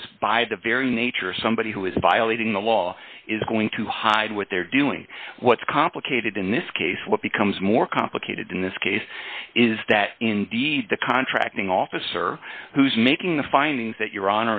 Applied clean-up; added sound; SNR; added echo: none; none; none; none.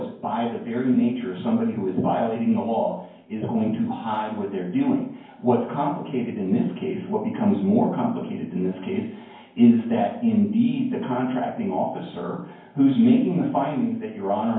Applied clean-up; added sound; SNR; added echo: none; none; none; reverberation time 0.9 s.